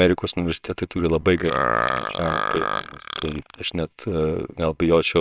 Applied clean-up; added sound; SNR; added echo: neural separator model SepFormer WHAMR!.